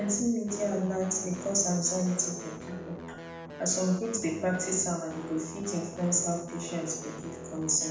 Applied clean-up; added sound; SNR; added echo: none; Guitar; 11 dB; reverberation time 0.8 s.